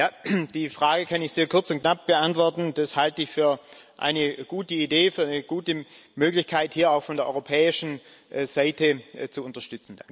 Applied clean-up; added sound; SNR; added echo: none; none; none; none.